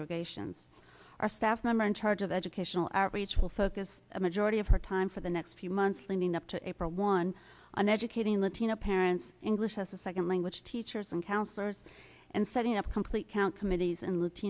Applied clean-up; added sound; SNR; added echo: none; none; none; none.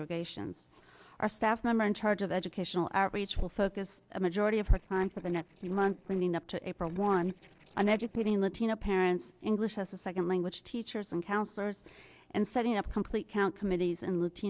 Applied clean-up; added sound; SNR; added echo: neural separator model SepFormer DNS4.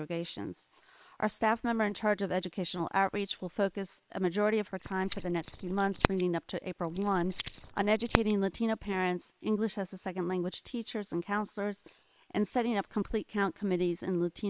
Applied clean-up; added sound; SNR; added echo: neural separator model SepFormer WHAM!.